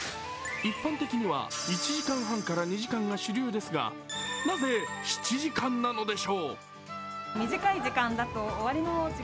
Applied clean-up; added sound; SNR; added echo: none; none; none; none.